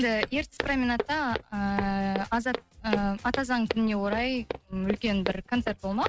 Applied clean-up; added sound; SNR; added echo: neural mask model RNNoise.